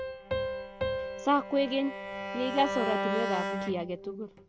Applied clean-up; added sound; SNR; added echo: none; Piano + Bowed string instrument; 2 dB; none.